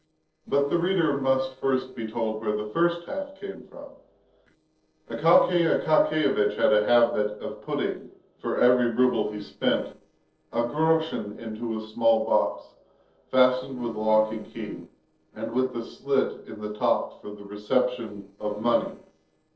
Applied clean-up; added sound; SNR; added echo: neural separator model SepFormer DNS4.